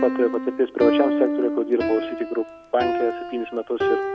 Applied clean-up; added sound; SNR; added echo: none; Piano; 2 dB; none.